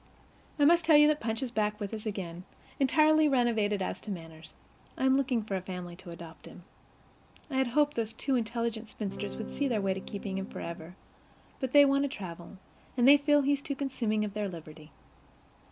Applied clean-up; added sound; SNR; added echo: none; Electric guitar / Strum; 11 dB; none.